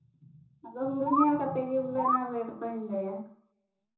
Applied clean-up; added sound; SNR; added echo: none; Bird; 2 dB; reverberation time 0.7 s.